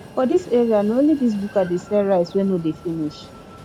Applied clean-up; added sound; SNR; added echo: none; Train; 20 dB; none.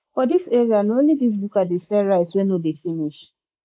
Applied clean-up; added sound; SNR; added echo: neural mask model Resemble Enhance denoiser.